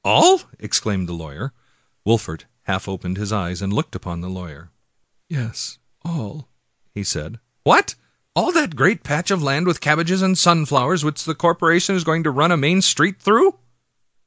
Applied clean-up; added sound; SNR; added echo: neural mask model Resemble Enhance denoiser.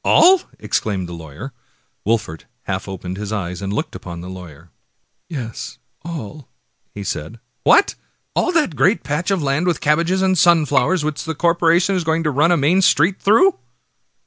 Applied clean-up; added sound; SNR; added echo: none; Bowed string instrument; 11 dB; none.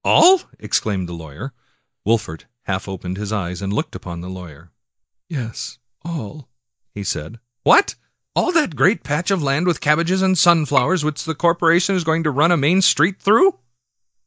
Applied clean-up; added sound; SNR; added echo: neural mask model DeepFilterNet 3.